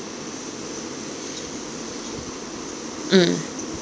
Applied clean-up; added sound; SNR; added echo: none; none; none; none.